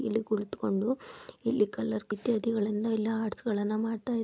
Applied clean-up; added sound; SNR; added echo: none; none; none; none.